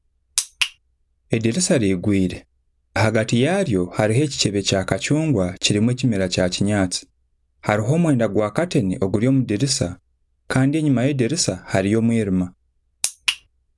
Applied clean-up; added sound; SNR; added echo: none; none; none; none.